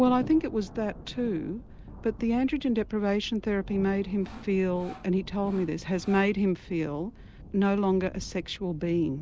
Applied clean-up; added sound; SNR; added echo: none; Sawing + Thunder; 16 dB; none.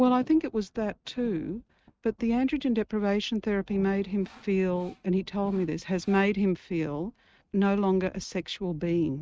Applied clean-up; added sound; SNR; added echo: neural mask model RNNoise.